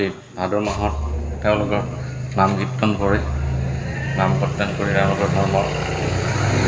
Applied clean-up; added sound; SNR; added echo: none; Drum; 8 dB; reverberation time 1.4 s.